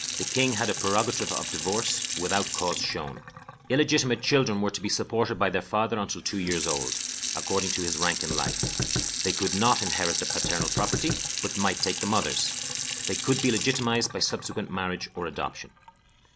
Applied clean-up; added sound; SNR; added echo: none; Sink (filling or washing) / Water tap, faucet + Knock; 3 dB; none.